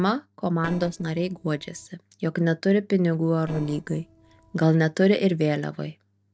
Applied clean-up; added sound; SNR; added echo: neural separator model SepFormer DNS4.